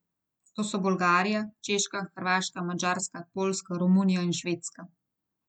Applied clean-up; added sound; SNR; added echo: none; none; none; none.